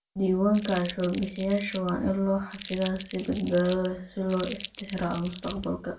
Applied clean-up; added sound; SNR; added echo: none; Crumpling, crinkling; 16 dB; reverberation time 0.2 s.